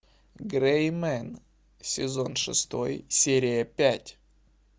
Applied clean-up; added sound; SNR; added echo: none; none; none; none.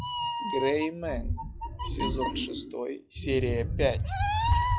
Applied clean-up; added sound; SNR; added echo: classical method log-MMSE.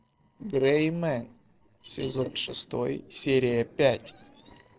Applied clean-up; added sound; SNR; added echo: neural separator model SepFormer DNS4.